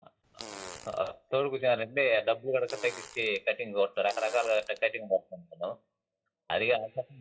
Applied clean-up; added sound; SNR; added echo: classical method WPE with log-MMSE.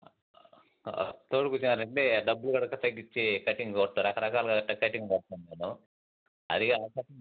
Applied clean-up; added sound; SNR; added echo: none; none; none; none.